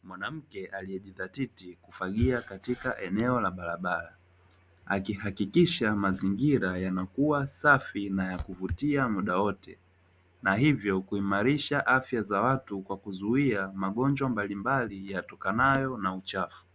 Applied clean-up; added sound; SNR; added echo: none; none; none; none.